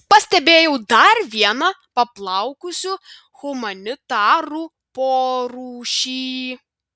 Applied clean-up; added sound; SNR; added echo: none; none; none; none.